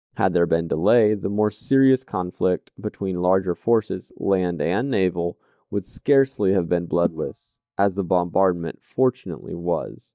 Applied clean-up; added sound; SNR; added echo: neural mask model DeepFilterNet 3.